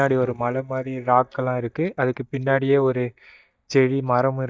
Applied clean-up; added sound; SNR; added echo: neural mask model DeepFilterNet 3.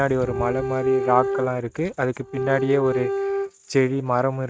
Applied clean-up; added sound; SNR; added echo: neural mask model RNNoise.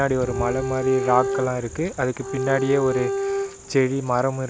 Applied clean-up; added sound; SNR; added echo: none; Bowed string instrument; 4 dB; none.